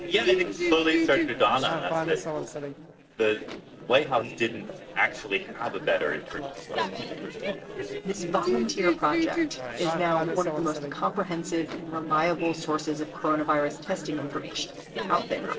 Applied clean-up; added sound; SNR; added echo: neural separator model SepFormer DNS4.